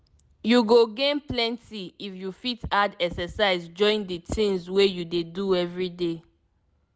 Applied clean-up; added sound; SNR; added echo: none; none; none; none.